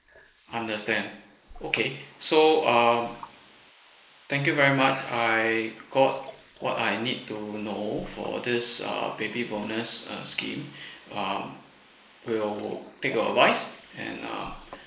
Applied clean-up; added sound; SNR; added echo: neural mask model Resemble Enhance denoiser.